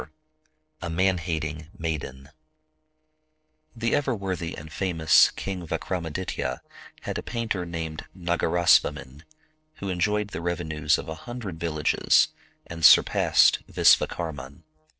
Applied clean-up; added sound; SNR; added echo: neural separator model SepFormer DNS4.